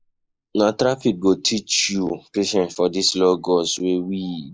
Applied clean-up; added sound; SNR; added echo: neural mask model Resemble Enhance denoiser.